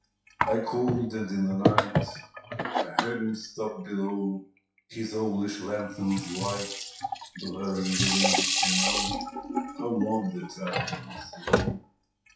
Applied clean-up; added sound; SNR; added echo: classical method WPE with log-MMSE.